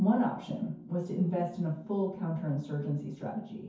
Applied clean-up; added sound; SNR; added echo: none; none; none; reverberation time 0.6 s.